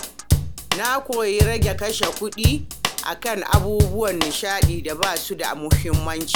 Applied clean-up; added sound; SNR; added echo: none; Drum / Drum kit; -3 dB; none.